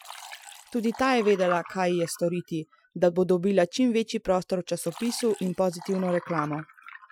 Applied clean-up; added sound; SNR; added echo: classical method Wiener filter.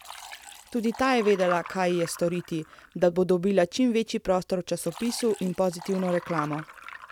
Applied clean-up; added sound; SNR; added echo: none; Liquid; 16 dB; none.